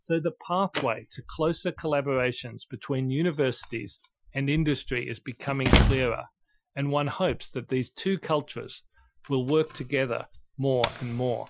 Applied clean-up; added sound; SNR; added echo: classical method Wiener filter.